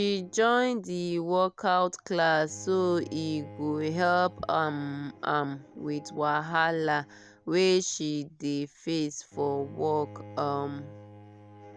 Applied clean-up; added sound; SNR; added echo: none; Bowed string instrument; 20 dB; none.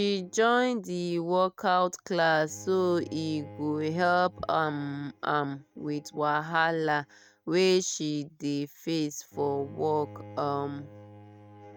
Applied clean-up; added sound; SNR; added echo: neural mask model RNNoise.